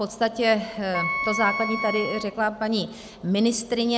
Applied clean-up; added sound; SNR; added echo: none; Wind instrument, woodwind instrument; 6 dB; none.